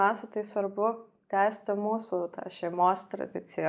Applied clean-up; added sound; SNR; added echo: none; none; none; none.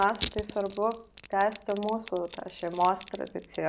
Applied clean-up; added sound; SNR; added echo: none; Crushing; 9 dB; none.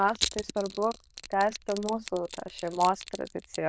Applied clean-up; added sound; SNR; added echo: neural diffusion model UNIVERSE++.